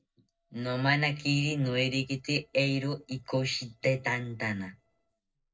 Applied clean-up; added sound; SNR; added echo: neural separator model SepFormer DNS4.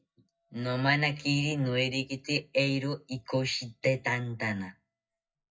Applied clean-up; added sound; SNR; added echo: classical method WPE with log-MMSE.